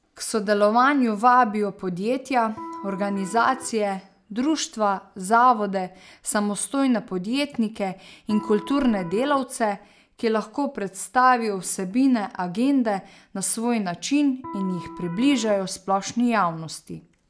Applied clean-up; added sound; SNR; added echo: none; Electric guitar; 14 dB; none.